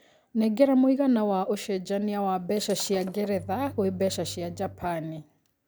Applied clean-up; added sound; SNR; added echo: none; Bowed string instrument + Shatter; 17 dB; none.